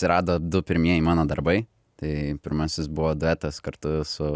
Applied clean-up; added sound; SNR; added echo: none; none; none; none.